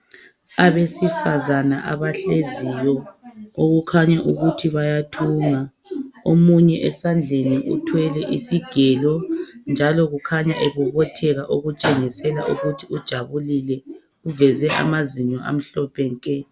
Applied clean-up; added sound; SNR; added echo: none; none; none; none.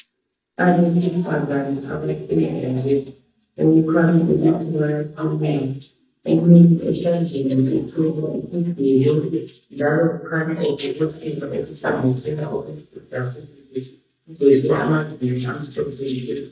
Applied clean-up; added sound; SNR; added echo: neural mask model DeepFilterNet 3.